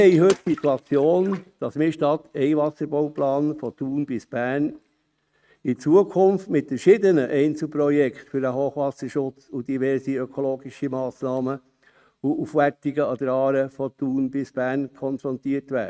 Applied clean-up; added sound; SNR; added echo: neural mask model RNNoise.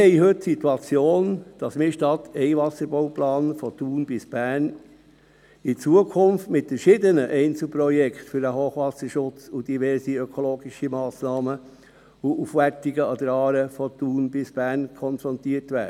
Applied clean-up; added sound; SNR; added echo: none; none; none; none.